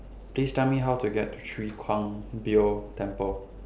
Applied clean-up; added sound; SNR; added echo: none; none; none; none.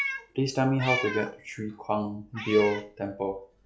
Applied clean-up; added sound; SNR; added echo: classical method log-MMSE.